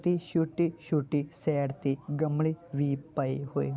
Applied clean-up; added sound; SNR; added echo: none; none; none; none.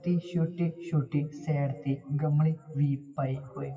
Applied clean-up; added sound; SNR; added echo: classical method WPE with log-MMSE.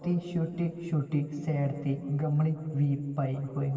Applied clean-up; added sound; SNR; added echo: neural separator model SepFormer DNS4.